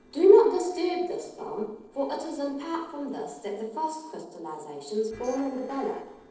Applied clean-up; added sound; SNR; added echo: neural separator model SepFormer DNS4.